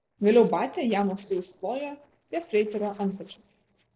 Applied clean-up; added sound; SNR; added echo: neural separator model SepFormer DNS4.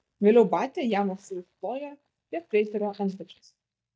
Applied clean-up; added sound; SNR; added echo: neural mask model DeepFilterNet 3.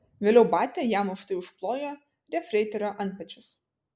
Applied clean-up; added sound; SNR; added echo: none; none; none; none.